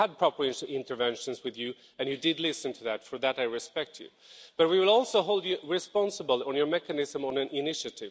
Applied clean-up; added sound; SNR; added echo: none; none; none; none.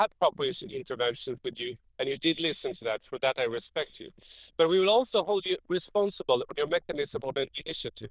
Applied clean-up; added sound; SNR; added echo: neural diffusion model UNIVERSE++.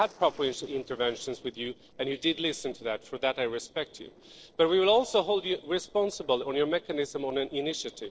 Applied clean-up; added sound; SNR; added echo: neural separator model SepFormer DNS4.